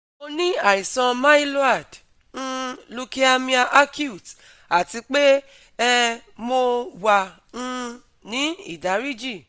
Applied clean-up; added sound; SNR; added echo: none; none; none; none.